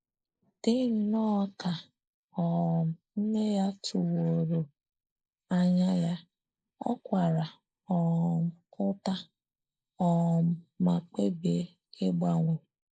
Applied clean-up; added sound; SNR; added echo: neural mask model Resemble Enhance denoiser.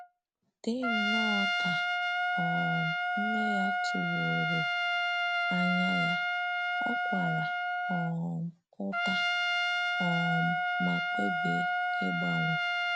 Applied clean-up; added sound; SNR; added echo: none; Trumpet; -5 dB; none.